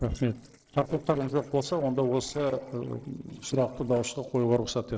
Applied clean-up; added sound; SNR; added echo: neural separator model SepFormer DNS4.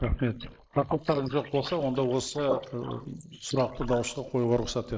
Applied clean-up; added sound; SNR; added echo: neural mask model Resemble Enhance denoiser.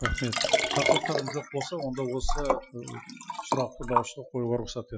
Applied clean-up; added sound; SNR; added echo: classical method Wiener filter.